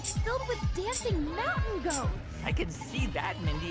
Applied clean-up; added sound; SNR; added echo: none; Tambourine + Engine starting / Motorcycle; 8 dB; none.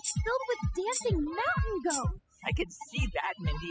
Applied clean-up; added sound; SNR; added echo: classical method spectral subtraction.